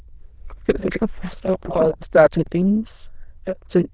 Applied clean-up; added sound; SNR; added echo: neural diffusion model UNIVERSE++.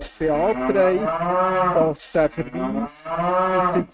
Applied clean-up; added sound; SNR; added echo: neural mask model RNNoise.